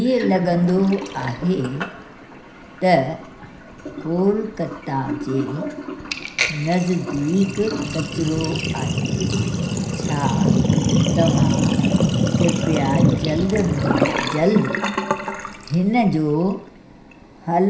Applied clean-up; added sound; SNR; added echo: none; Sink (filling or washing); 1 dB; reverberation time 0.5 s.